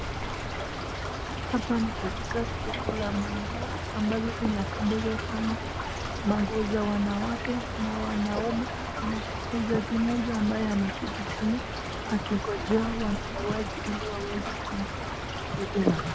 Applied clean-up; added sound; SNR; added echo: none; Stream / Trickle, dribble; 3 dB; none.